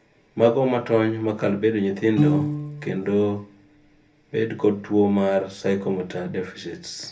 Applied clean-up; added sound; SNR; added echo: none; Piano; 8 dB; reverberation time 0.3 s.